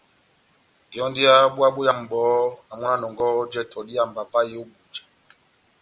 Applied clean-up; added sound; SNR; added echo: none; none; none; none.